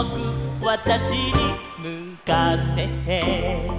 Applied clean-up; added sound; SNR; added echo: none; none; none; none.